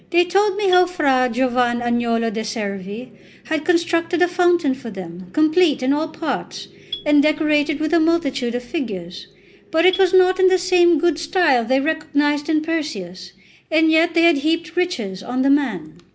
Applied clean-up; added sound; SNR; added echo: none; Marimba, xylophone; 20 dB; none.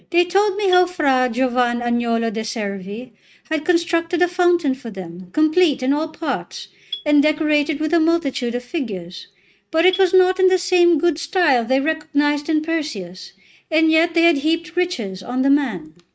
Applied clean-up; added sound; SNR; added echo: neural mask model RNNoise.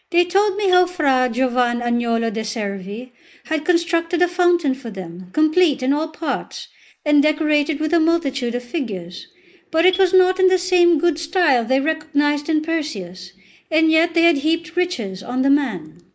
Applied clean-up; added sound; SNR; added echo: neural mask model Resemble Enhance denoiser.